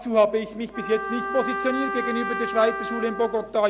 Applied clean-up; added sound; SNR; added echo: none; Trumpet; 6 dB; none.